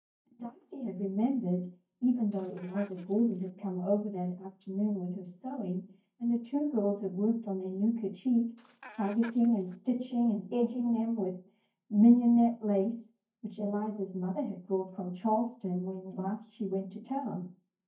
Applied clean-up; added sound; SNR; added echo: neural mask model DeepFilterNet 3.